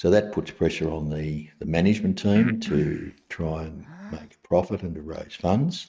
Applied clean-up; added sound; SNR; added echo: neural mask model RNNoise.